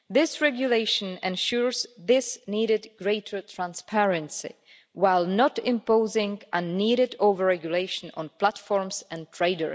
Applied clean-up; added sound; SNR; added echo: none; none; none; none.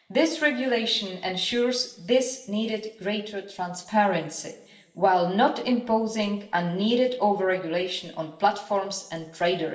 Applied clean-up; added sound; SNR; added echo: none; none; none; reverberation time 0.9 s.